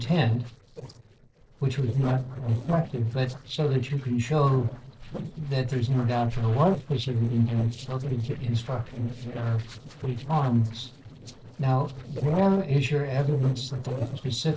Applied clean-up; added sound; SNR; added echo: neural separator model SepFormer DNS4.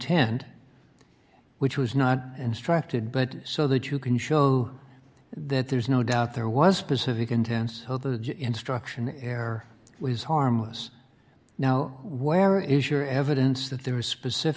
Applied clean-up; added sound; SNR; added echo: none; none; none; none.